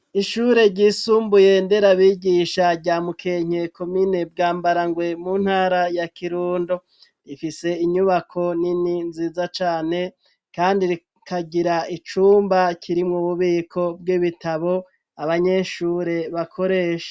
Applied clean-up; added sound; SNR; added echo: none; none; none; none.